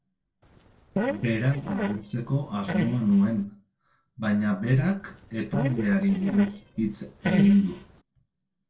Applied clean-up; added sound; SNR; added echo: neural separator model SepFormer DNS4.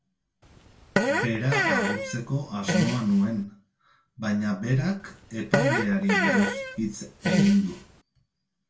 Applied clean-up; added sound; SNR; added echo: none; Fart; 1 dB; reverberation time 0.2 s.